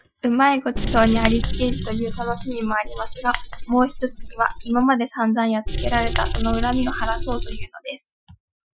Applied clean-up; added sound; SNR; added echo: classical method Wiener filter.